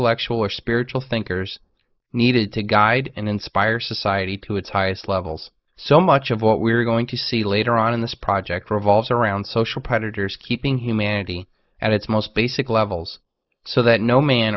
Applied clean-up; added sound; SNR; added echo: neural mask model Resemble Enhance denoiser.